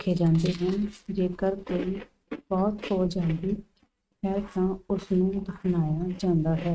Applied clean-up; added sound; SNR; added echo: neural mask model RNNoise.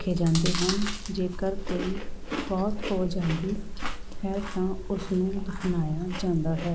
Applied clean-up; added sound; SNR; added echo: none; Chewing, mastication; 3 dB; none.